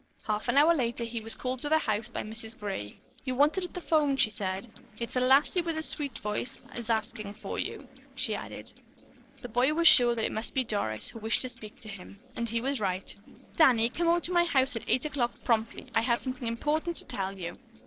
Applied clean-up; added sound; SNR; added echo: neural separator model SepFormer DNS4.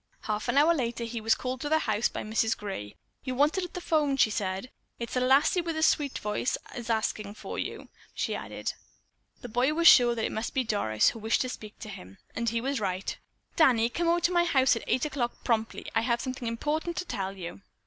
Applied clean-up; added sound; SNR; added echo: none; none; none; none.